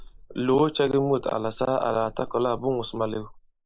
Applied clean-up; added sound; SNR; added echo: neural mask model Resemble Enhance denoiser.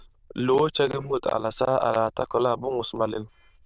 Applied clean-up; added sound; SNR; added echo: neural diffusion model UNIVERSE++.